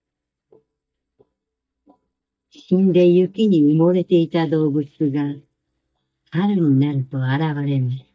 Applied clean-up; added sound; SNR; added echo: neural mask model DeepFilterNet 3.